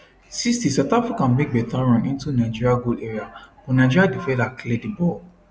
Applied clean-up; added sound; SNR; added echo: none; none; none; none.